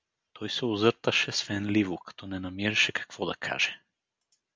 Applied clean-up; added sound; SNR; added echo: none; none; none; none.